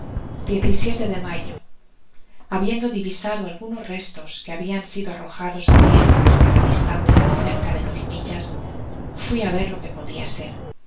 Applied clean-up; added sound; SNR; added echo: none; Fireworks; -4 dB; reverberation time 0.2 s.